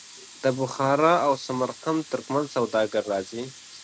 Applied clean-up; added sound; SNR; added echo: none; Sink (filling or washing) / Water tap, faucet; 20 dB; none.